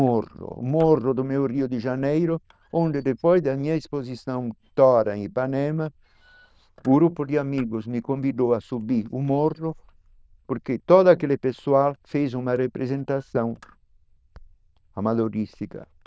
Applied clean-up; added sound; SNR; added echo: neural diffusion model UNIVERSE++.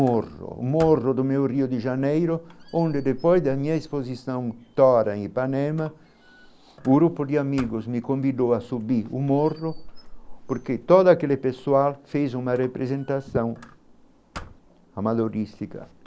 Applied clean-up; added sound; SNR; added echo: none; Squeak; 19 dB; none.